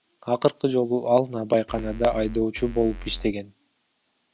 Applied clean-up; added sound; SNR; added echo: none; Bass drum / Keyboard (musical); 12 dB; none.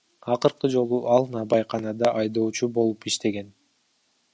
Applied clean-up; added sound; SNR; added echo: none; none; none; none.